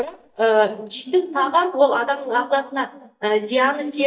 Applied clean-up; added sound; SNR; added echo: neural mask model DeepFilterNet 3.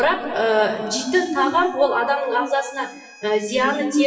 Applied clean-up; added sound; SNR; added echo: classical method WPE with log-MMSE.